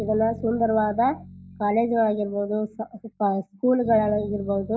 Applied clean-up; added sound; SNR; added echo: none; Bass guitar; 16 dB; none.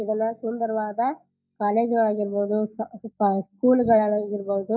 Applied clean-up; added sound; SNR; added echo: neural mask model DeepFilterNet 3.